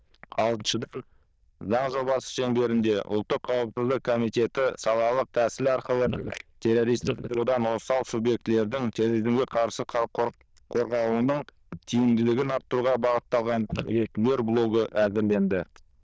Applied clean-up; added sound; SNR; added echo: neural diffusion model UNIVERSE++.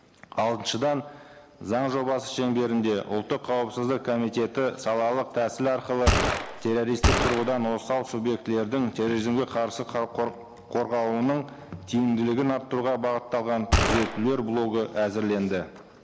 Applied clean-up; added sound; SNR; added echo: none; Gunshot, gunfire; -2 dB; none.